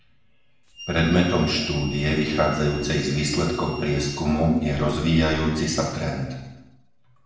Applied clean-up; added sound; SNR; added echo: none; Harmonica; 16 dB; reverberation time 0.9 s.